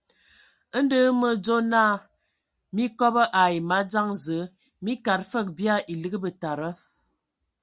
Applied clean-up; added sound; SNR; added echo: none; none; none; none.